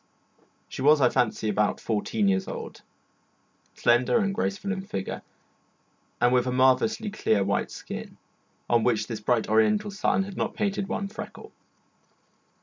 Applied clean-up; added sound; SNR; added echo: none; none; none; none.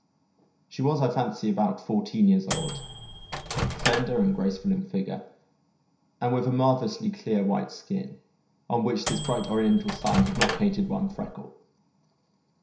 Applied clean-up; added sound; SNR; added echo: none; Microwave oven; 4 dB; reverberation time 0.5 s.